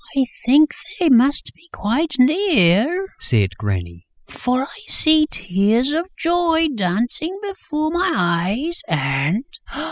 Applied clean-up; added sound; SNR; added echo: classical method spectral subtraction.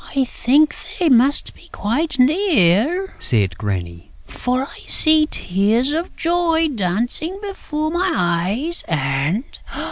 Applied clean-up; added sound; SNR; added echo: none; Wind; 19 dB; none.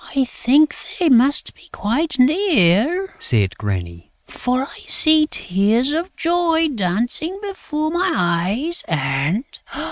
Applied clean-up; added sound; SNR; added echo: neural mask model RNNoise.